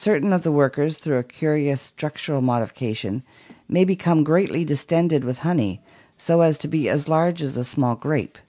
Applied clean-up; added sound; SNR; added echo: none; none; none; none.